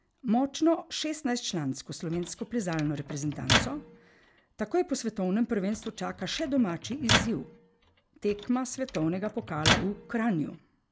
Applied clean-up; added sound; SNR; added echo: none; Microwave oven; 2 dB; none.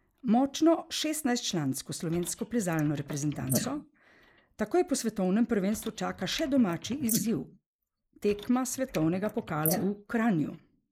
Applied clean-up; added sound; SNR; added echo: neural mask model Resemble Enhance denoiser.